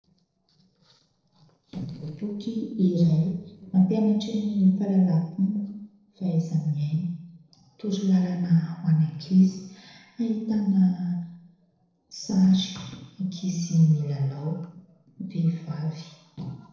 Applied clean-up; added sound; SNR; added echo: neural separator model SepFormer DNS4.